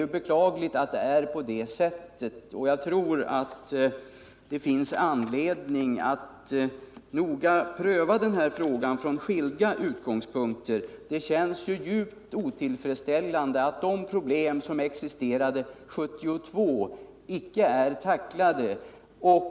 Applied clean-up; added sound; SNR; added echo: none; none; none; none.